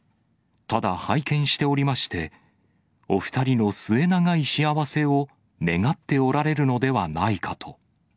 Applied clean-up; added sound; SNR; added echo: none; none; none; none.